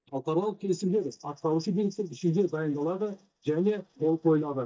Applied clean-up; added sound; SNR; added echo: neural mask model DeepFilterNet 3.